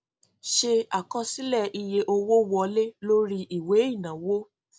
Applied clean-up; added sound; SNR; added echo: none; none; none; none.